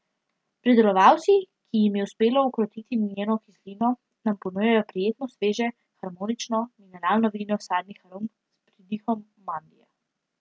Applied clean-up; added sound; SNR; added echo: none; none; none; none.